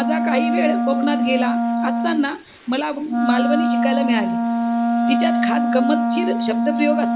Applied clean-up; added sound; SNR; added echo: none; Wind instrument, woodwind instrument; -4 dB; none.